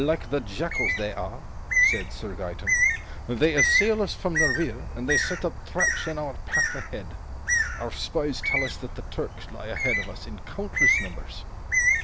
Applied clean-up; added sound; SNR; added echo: none; Bird; -3 dB; none.